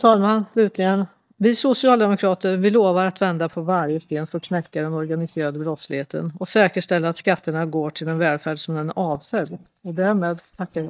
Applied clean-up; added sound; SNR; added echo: neural mask model DeepFilterNet 3.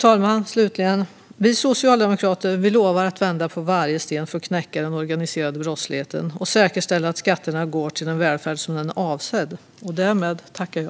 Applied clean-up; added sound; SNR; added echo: none; none; none; none.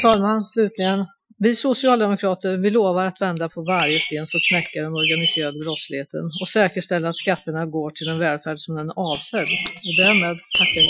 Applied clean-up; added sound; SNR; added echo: classical method Wiener filter.